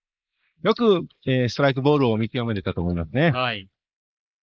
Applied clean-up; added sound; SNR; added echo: neural mask model Resemble Enhance denoiser.